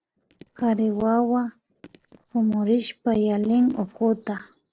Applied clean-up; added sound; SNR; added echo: neural separator model SepFormer DNS4.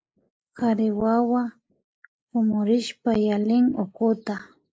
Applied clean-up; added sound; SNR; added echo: neural mask model Resemble Enhance denoiser.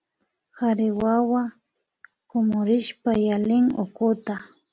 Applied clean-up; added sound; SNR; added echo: none; none; none; none.